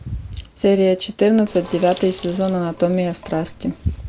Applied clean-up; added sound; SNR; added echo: none; Sink (filling or washing); 17 dB; none.